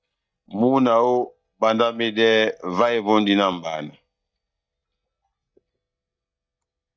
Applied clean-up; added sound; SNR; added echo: neural mask model DeepFilterNet 3.